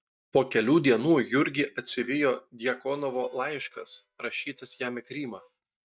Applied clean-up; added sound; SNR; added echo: neural mask model DeepFilterNet 3.